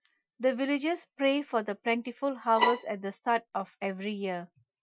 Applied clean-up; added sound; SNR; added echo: classical method Wiener filter.